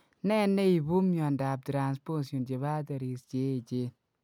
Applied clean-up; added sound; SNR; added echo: none; none; none; none.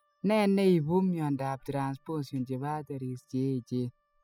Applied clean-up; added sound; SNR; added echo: classical method spectral subtraction.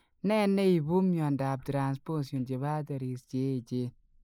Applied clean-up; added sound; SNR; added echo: neural mask model Resemble Enhance denoiser.